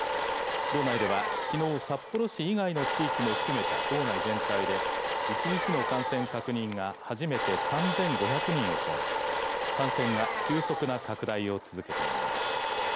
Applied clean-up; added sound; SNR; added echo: none; Domestic sounds, home sounds; -1 dB; none.